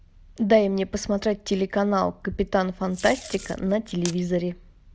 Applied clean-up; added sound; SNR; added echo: none; Packing tape, duct tape; 16 dB; none.